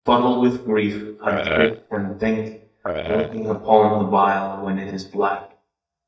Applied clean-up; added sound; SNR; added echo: neural mask model DeepFilterNet 3.